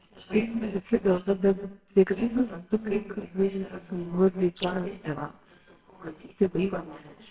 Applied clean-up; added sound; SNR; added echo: neural separator model SepFormer WHAMR!.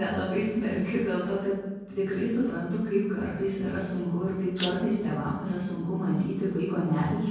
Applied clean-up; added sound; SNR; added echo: none; Rattle (instrument); 11 dB; reverberation time 1.3 s.